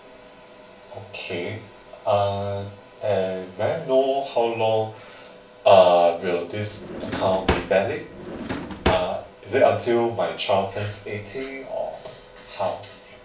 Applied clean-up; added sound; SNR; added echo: none; Drawer open or close; 5 dB; reverberation time 0.3 s.